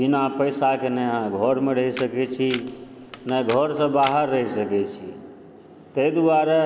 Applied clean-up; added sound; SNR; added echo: none; Camera; 16 dB; none.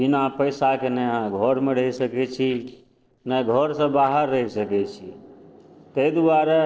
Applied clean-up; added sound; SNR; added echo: neural separator model SepFormer DNS4.